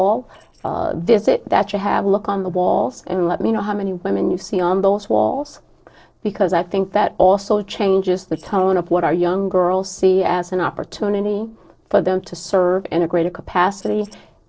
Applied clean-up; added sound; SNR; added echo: neural separator model SepFormer DNS4.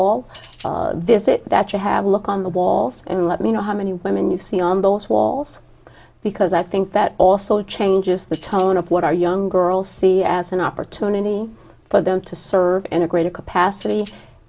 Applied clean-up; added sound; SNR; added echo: none; Tambourine; 7 dB; none.